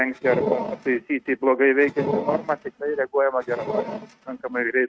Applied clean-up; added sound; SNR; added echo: neural mask model RNNoise.